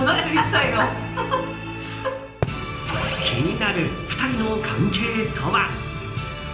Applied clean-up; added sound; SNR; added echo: none; Fireworks; 13 dB; reverberation time 0.8 s.